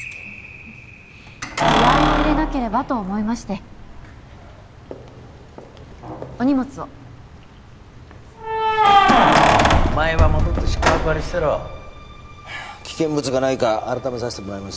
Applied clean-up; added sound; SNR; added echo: none; Keys jangling; -4 dB; none.